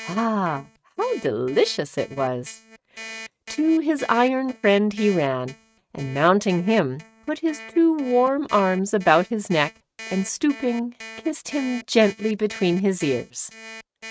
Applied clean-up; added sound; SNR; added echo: neural mask model RNNoise.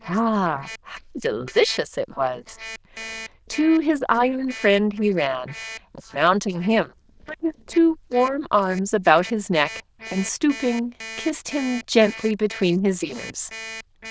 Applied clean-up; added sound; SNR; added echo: neural diffusion model UNIVERSE++.